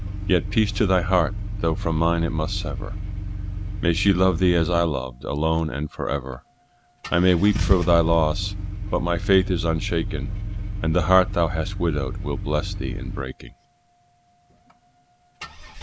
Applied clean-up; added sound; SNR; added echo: none; Engine starting / Car; 5 dB; none.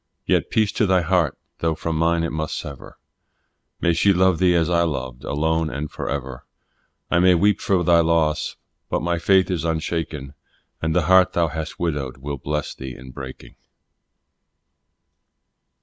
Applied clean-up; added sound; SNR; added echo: none; none; none; none.